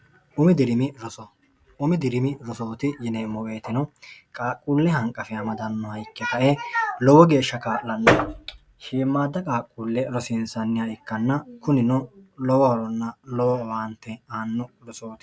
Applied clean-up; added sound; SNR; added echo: none; none; none; none.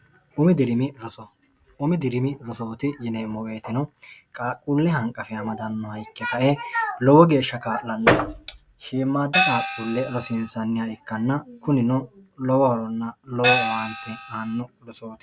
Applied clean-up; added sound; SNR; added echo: none; Gong; 0 dB; none.